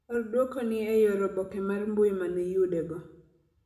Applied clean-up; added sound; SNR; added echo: none; none; none; reverberation time 0.7 s.